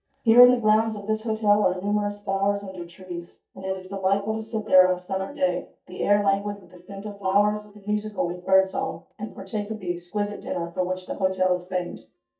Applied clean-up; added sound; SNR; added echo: neural mask model DeepFilterNet 3.